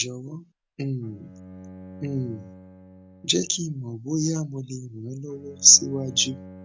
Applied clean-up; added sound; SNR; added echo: none; Bowed string instrument; 19 dB; none.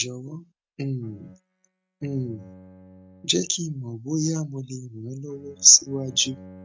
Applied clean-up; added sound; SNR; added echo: neural mask model RNNoise.